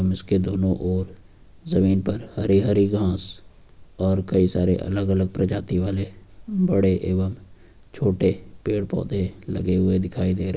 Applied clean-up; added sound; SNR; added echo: none; none; none; none.